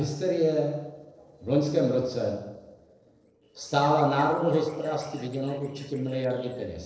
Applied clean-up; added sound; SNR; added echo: neural separator model SepFormer DNS4.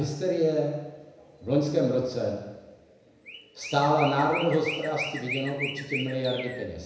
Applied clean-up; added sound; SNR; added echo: none; Chirp, tweet; 11 dB; reverberation time 1.0 s.